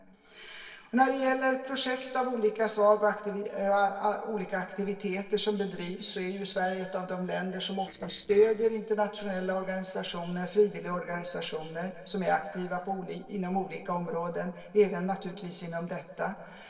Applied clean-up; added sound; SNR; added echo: neural separator model SepFormer DNS4.